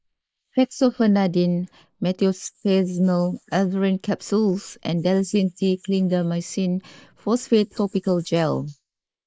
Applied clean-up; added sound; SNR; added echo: neural mask model Resemble Enhance denoiser.